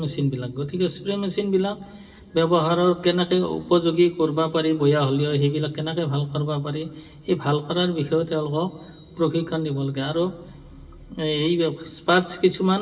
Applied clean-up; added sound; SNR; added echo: none; none; none; reverberation time 2.8 s.